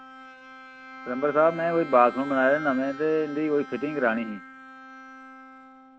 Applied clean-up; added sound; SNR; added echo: none; Bowed string instrument; 15 dB; none.